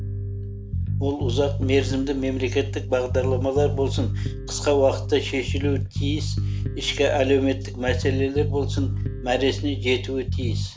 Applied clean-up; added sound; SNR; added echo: none; Bass guitar; 2 dB; none.